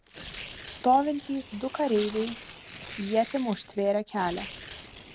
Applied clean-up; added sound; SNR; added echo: none; Tearing; 15 dB; none.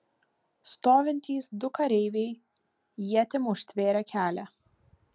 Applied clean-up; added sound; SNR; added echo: none; none; none; none.